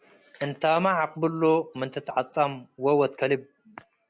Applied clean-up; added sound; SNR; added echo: none; none; none; none.